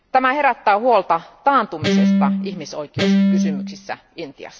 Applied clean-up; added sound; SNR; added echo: none; Guitar; -3 dB; none.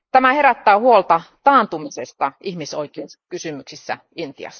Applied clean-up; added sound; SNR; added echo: neural mask model Resemble Enhance denoiser.